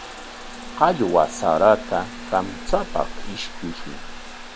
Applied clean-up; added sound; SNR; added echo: none; Trickle, dribble / Bathtub (filling or washing) / Water tap, faucet; 9 dB; none.